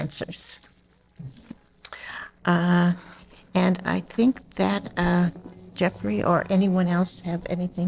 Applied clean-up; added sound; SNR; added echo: neural separator model SepFormer DNS4.